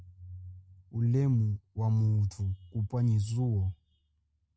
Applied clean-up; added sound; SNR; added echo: none; none; none; none.